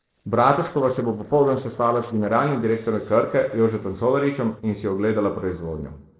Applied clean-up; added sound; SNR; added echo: neural separator model SepFormer DNS4.